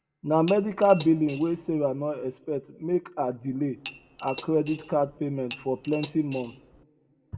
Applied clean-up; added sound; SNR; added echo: none; Cutlery, silverware / Dishes, pots, and pans; 17 dB; reverberation time 0.8 s.